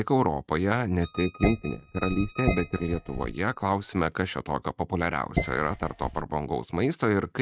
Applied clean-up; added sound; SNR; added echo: neural mask model RNNoise.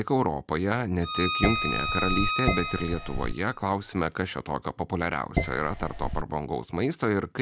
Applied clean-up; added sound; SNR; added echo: none; Dishes, pots, and pans + Bowed string instrument; 1 dB; none.